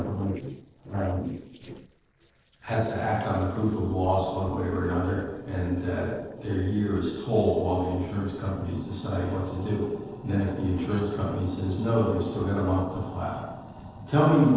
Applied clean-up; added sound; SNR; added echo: neural separator model SepFormer DNS4.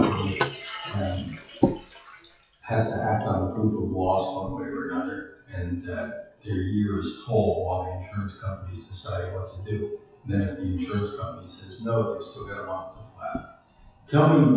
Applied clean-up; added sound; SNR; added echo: classical method WPE with log-MMSE.